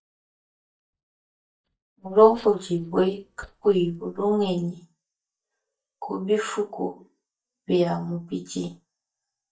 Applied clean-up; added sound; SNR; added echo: neural mask model DeepFilterNet 3.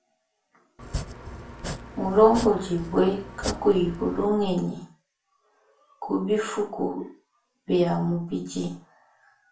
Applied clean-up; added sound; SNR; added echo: none; Domestic sounds, home sounds; 10 dB; reverberation time 0.3 s.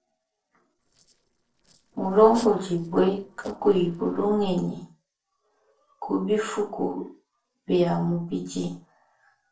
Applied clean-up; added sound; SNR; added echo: neural separator model SepFormer DNS4.